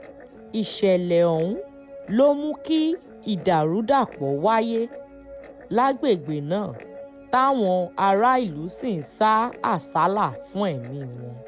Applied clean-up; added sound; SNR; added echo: none; Guitar; 19 dB; none.